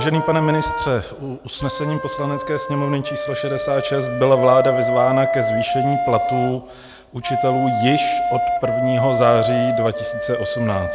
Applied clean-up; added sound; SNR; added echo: none; Wind instrument, woodwind instrument; 1 dB; none.